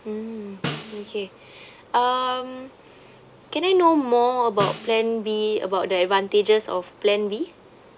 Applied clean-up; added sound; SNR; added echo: none; Snare drum; 13 dB; none.